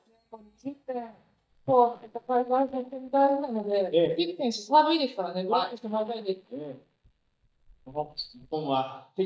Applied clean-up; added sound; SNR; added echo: neural mask model DeepFilterNet 3.